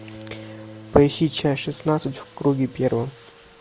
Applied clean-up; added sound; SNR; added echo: none; Fixed-wing aircraft, airplane + Bowed string instrument; 19 dB; none.